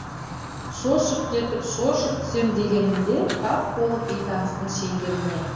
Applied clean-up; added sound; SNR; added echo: none; Fire; 8 dB; reverberation time 1.2 s.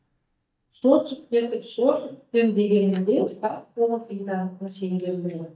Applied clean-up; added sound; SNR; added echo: neural mask model DeepFilterNet 3.